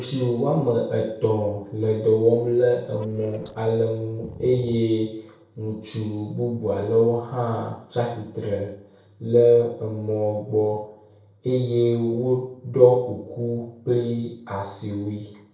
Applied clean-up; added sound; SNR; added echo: neural separator model SepFormer DNS4.